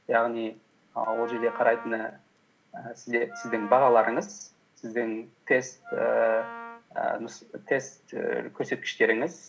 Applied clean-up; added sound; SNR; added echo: none; Wind instrument, woodwind instrument; 13 dB; none.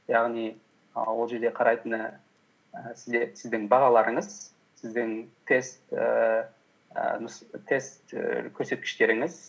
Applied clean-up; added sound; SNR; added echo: none; none; none; none.